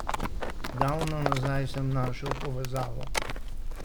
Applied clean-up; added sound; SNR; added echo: none; Livestock, farm animals, working animals; -1 dB; none.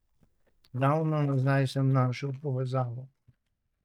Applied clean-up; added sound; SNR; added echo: neural mask model DeepFilterNet 3.